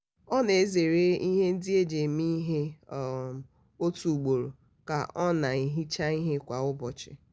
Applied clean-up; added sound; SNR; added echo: none; none; none; none.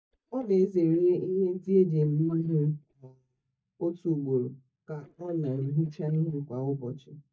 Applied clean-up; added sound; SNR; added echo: neural mask model DeepFilterNet 3.